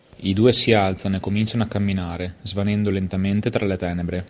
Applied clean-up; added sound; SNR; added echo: none; none; none; none.